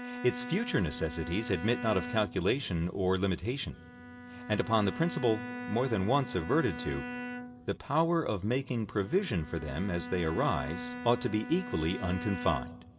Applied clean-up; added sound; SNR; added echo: none; Bowed string instrument; 11 dB; reverberation time 0.4 s.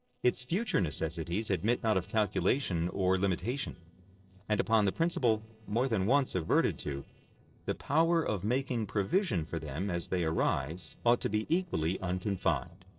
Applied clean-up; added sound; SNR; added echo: neural separator model SepFormer DNS4.